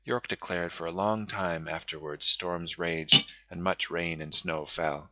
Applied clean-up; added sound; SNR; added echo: classical method log-MMSE.